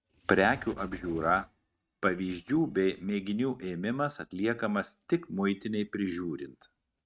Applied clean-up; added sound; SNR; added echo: neural mask model RNNoise.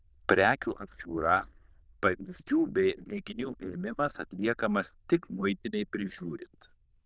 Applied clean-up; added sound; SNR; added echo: neural diffusion model UNIVERSE++.